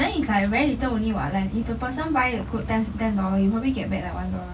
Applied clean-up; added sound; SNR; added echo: none; none; none; none.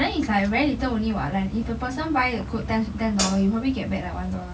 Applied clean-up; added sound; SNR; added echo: none; Hi-hat; 5 dB; none.